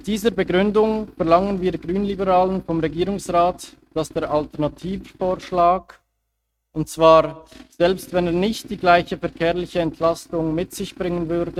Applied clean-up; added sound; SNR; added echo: neural mask model RNNoise.